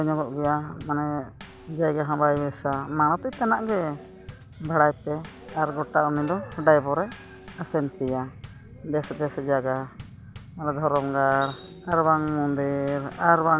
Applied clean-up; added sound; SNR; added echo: none; Bass drum / Snare drum / Drum kit; 20 dB; none.